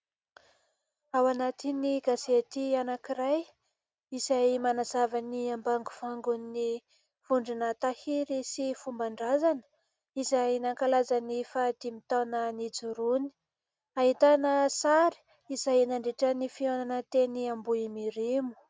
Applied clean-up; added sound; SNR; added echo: none; none; none; none.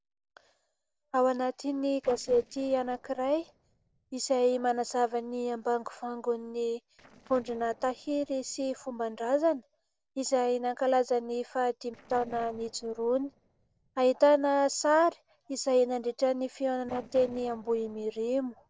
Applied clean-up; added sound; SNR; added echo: neural separator model SepFormer DNS4.